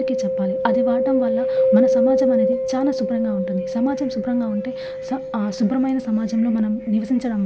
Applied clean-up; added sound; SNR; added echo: none; Mallet percussion; 0 dB; none.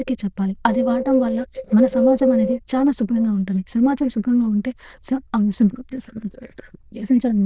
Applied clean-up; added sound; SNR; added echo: neural diffusion model UNIVERSE++.